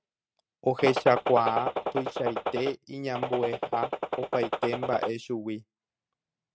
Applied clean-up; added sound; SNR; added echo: neural mask model RNNoise.